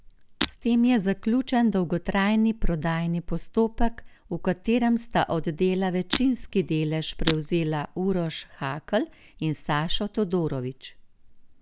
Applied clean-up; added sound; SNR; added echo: none; Shatter; 7 dB; none.